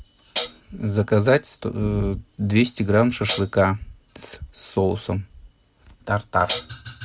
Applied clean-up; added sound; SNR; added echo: none; Hi-hat; 7 dB; none.